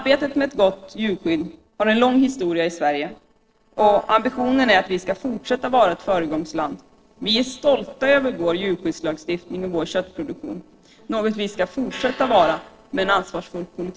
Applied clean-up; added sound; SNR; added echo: neural separator model SepFormer DNS4.